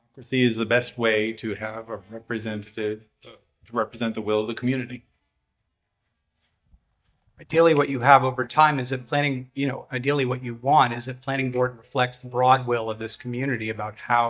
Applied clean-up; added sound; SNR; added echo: neural mask model DeepFilterNet 3.